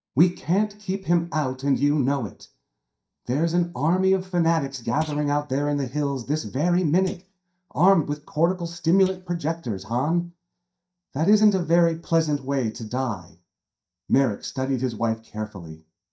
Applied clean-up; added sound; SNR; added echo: neural mask model DeepFilterNet 3.